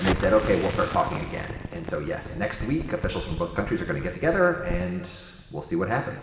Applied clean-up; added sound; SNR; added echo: none; Explosion; 8 dB; reverberation time 2.0 s.